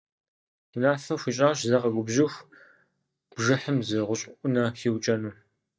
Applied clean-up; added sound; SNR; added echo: neural mask model DeepFilterNet 3.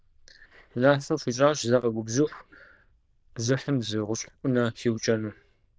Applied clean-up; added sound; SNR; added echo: neural diffusion model UNIVERSE++.